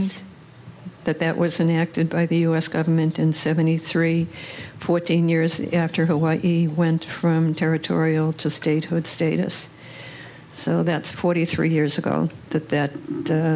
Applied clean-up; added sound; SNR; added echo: none; none; none; none.